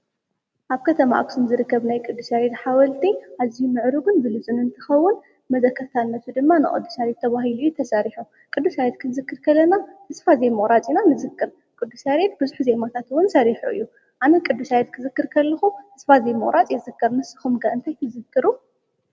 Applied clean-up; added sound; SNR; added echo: none; none; none; none.